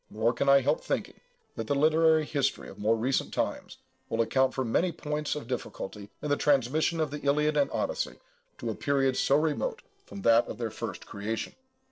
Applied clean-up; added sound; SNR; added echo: neural separator model SepFormer DNS4.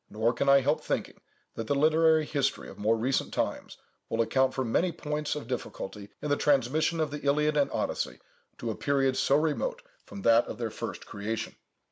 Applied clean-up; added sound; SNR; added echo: none; none; none; none.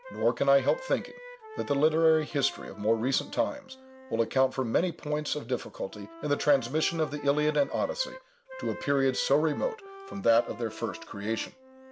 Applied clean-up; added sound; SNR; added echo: none; Wind instrument, woodwind instrument; 17 dB; none.